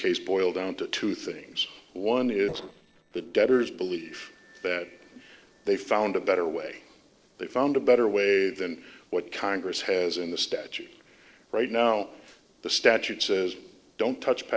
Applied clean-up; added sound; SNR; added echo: neural separator model SepFormer DNS4.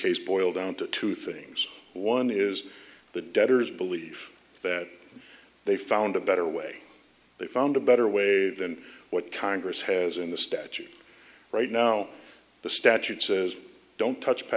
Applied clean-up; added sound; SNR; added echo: none; none; none; none.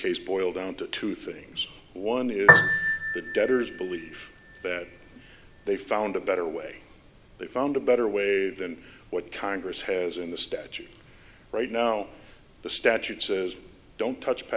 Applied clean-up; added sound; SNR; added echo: none; Piano; 3 dB; none.